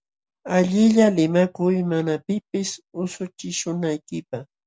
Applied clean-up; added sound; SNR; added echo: none; none; none; none.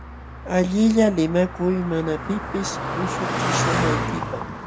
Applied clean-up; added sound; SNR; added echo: none; Car passing by; 4 dB; none.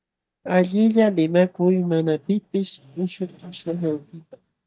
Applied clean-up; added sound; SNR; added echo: neural mask model DeepFilterNet 3.